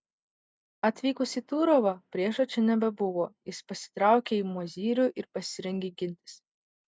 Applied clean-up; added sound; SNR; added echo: none; none; none; none.